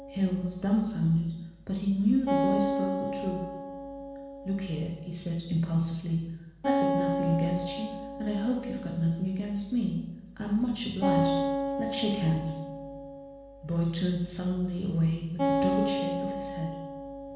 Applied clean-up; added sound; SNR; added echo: none; Acoustic guitar; 3 dB; reverberation time 1.1 s.